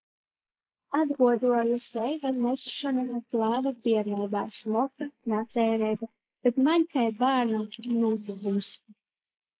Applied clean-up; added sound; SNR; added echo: neural mask model Resemble Enhance denoiser.